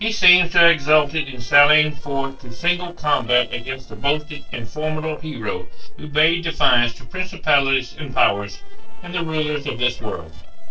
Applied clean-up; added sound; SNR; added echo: neural separator model SepFormer DNS4.